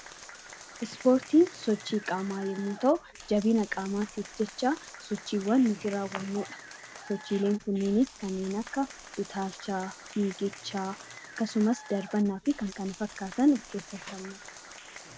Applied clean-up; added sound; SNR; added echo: none; Applause; 17 dB; none.